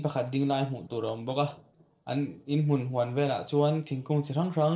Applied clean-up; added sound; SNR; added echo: neural separator model SepFormer DNS4.